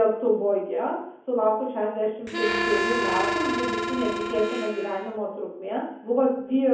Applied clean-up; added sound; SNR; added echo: none; Harmonica; 2 dB; reverberation time 0.7 s.